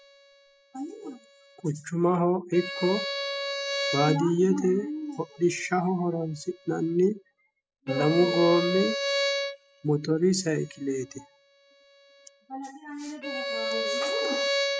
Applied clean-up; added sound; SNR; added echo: classical method spectral subtraction.